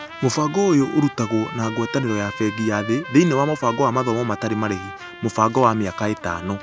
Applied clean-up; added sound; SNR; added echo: none; Trumpet; 14 dB; none.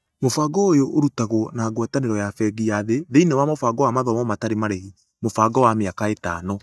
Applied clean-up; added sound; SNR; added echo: neural mask model DeepFilterNet 3.